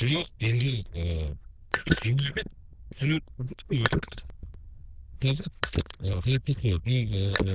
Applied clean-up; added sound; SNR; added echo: neural diffusion model UNIVERSE++.